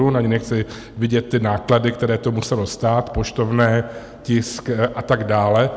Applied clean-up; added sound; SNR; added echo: none; none; none; none.